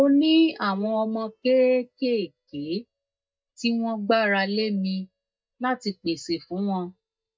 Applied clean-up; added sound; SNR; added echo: neural mask model DeepFilterNet 3.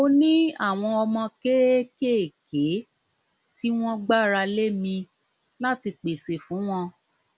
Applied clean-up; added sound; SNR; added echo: none; none; none; none.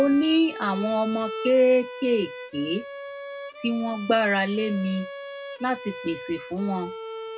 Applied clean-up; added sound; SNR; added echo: none; Bowed string instrument; 12 dB; reverberation time 0.2 s.